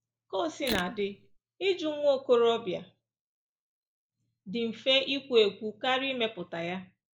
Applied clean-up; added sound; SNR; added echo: neural mask model Resemble Enhance denoiser.